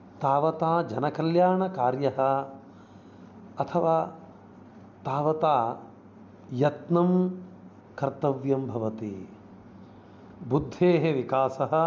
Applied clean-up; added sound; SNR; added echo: none; none; none; none.